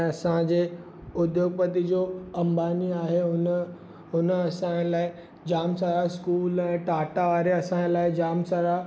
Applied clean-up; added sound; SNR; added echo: none; none; none; none.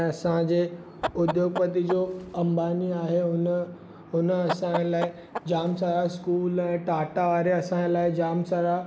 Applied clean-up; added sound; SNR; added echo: none; Chicken, rooster; 9 dB; none.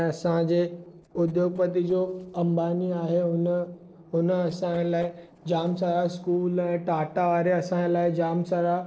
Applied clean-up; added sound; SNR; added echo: neural separator model SepFormer DNS4.